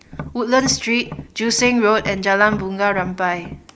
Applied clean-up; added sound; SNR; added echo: none; Tap; 15 dB; none.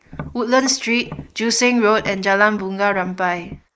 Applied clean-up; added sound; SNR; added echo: neural mask model Resemble Enhance denoiser.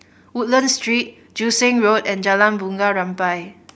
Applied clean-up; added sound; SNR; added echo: none; none; none; none.